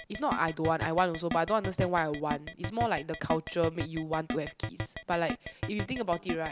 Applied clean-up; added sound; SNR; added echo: none; Keyboard (musical); 8 dB; none.